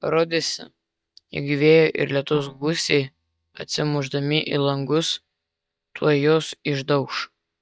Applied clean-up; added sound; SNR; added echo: neural mask model DeepFilterNet 3.